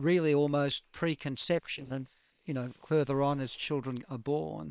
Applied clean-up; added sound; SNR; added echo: neural separator model SepFormer WHAM!.